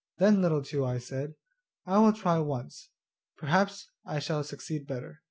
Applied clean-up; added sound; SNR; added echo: none; none; none; none.